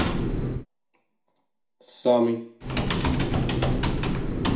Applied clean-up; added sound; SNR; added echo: none; Typing; -4 dB; reverberation time 0.4 s.